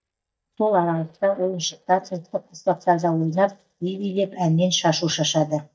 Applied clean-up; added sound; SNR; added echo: neural mask model DeepFilterNet 3.